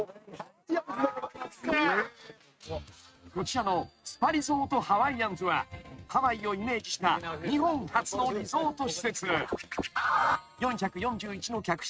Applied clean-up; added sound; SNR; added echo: neural mask model RNNoise.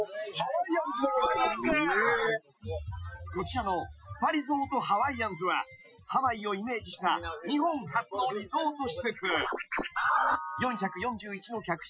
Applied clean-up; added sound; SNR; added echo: classical method Wiener filter.